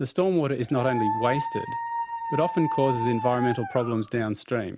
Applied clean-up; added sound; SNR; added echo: none; Dog; 5 dB; none.